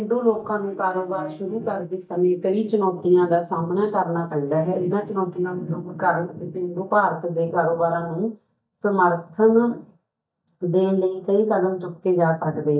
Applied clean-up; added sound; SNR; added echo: neural mask model DeepFilterNet 3.